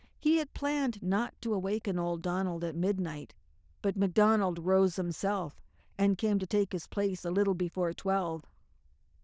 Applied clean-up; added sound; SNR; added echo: neural diffusion model UNIVERSE++.